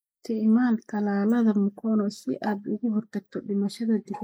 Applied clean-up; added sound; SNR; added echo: neural mask model Resemble Enhance denoiser.